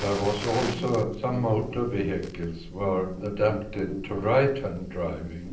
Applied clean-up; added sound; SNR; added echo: none; Fire; 13 dB; reverberation time 0.6 s.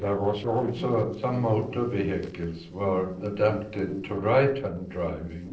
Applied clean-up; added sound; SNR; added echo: neural separator model SepFormer DNS4.